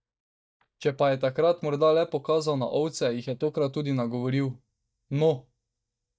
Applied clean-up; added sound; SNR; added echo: neural mask model DeepFilterNet 3.